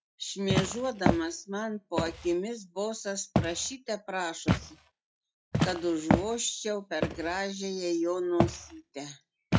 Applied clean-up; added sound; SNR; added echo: classical method log-MMSE.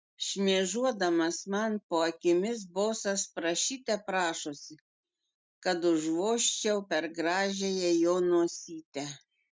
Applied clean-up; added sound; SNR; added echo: none; none; none; none.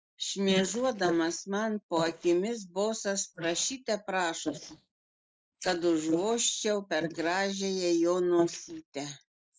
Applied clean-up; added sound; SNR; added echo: neural mask model Resemble Enhance denoiser.